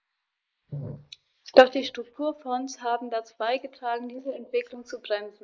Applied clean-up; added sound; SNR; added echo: neural mask model Resemble Enhance denoiser.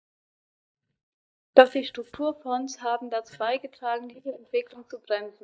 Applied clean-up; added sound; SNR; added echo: neural mask model DeepFilterNet 3.